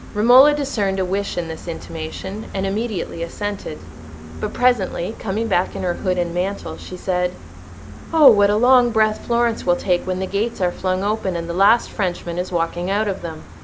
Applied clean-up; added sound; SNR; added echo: none; Gull, seagull; 14 dB; none.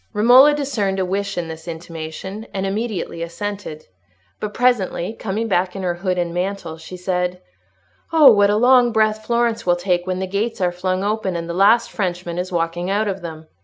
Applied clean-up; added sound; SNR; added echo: none; none; none; none.